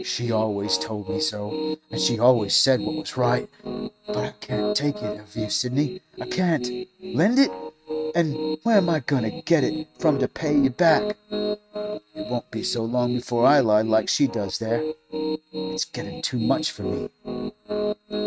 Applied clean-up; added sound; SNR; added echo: neural mask model RNNoise.